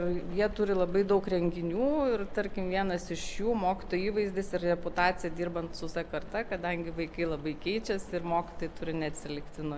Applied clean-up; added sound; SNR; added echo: none; Rain; 9 dB; none.